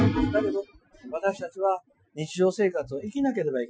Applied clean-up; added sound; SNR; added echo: classical method Wiener filter.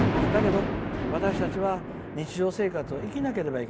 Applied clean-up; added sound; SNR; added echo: none; Thunder; 0 dB; none.